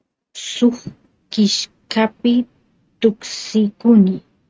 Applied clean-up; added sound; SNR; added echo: neural mask model RNNoise.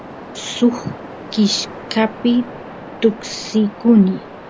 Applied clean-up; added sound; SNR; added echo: none; Waves, surf; 15 dB; none.